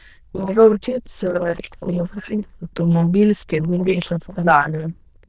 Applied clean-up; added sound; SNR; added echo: neural diffusion model UNIVERSE++.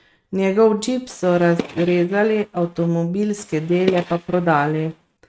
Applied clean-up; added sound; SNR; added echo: neural mask model RNNoise.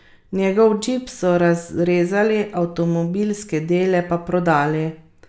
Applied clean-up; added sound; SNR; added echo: none; none; none; none.